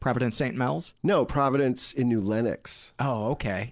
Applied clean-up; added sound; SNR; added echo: none; none; none; none.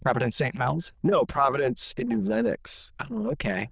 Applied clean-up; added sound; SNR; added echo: neural diffusion model UNIVERSE++.